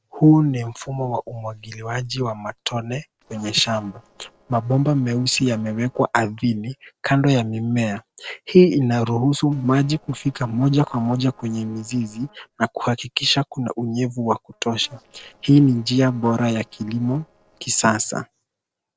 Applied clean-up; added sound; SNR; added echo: neural separator model SepFormer DNS4.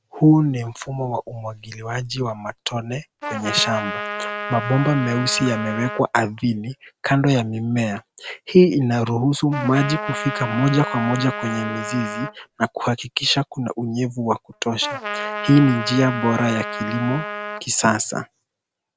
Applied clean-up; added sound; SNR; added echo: none; Trumpet; 7 dB; none.